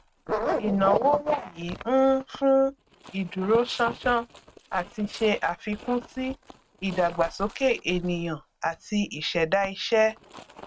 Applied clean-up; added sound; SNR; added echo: neural mask model RNNoise.